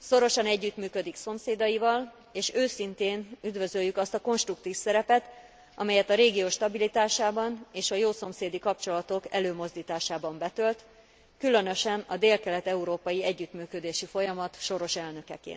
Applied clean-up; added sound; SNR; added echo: none; none; none; none.